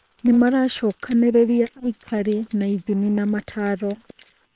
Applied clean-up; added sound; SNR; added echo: neural separator model SepFormer WHAM!.